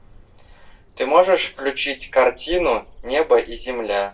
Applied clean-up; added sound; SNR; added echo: none; Bird vocalization, bird call, bird song; 20 dB; reverberation time 0.2 s.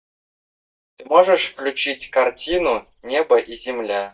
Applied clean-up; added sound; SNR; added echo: neural mask model DeepFilterNet 3.